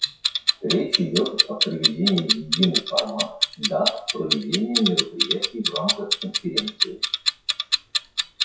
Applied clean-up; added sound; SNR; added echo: classical method WPE with log-MMSE.